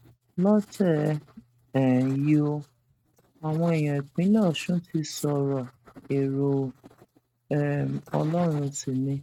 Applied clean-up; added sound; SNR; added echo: neural mask model RNNoise.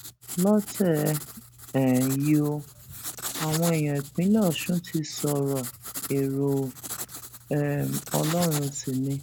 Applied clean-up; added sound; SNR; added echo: none; Writing; 11 dB; none.